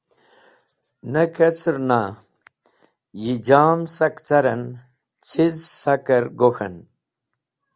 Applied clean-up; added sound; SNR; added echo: none; none; none; none.